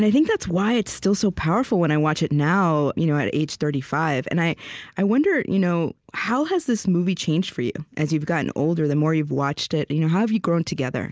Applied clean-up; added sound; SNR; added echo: none; none; none; none.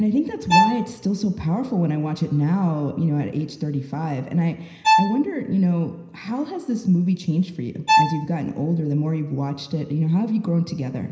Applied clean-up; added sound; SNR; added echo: none; Bowed string instrument; 0 dB; reverberation time 0.9 s.